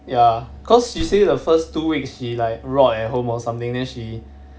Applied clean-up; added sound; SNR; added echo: none; Slam; 16 dB; none.